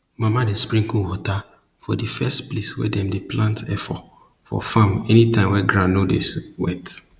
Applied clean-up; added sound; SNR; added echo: none; none; none; none.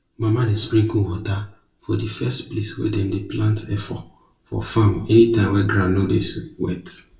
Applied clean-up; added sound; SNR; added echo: none; none; none; reverberation time 0.2 s.